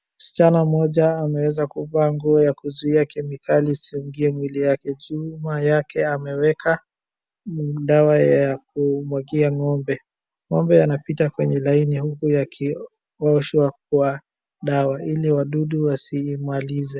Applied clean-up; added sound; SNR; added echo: none; none; none; none.